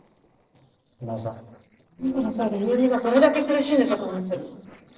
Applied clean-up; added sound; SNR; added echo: neural separator model SepFormer DNS4.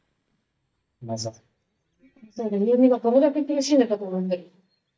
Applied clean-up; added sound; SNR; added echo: neural mask model DeepFilterNet 3.